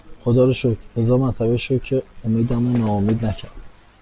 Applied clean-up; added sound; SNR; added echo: none; Knock; 19 dB; none.